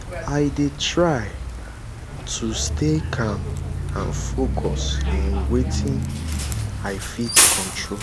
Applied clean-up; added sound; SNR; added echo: none; Bus; -3 dB; none.